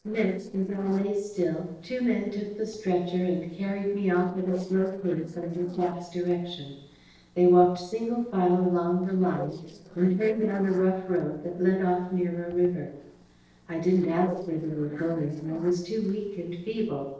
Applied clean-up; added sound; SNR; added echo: neural separator model SepFormer DNS4.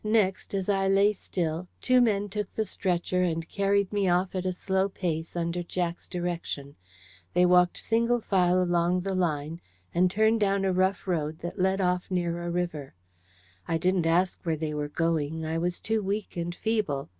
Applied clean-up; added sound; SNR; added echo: none; none; none; none.